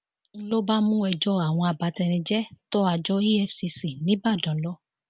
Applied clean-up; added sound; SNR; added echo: none; none; none; none.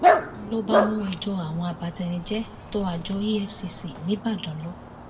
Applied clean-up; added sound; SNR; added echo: none; Dog; -1 dB; reverberation time 1.0 s.